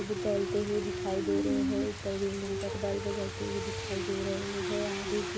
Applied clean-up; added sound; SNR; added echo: none; Rain; 1 dB; none.